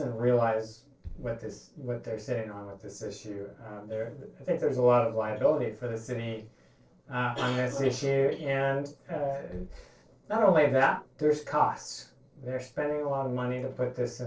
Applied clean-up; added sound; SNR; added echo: neural separator model SepFormer DNS4.